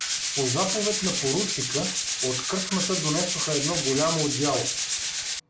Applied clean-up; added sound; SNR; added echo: none; Tools; -1 dB; none.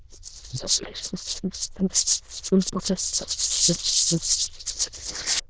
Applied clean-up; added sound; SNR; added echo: neural diffusion model UNIVERSE++.